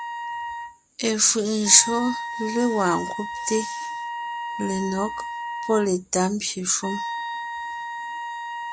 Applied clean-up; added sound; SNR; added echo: none; Wind instrument, woodwind instrument; 7 dB; none.